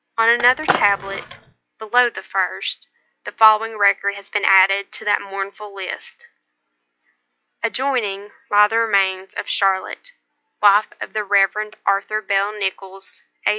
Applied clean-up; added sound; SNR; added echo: classical method log-MMSE.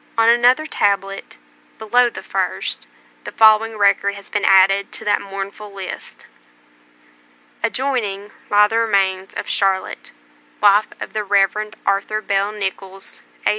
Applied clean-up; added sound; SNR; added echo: none; none; none; none.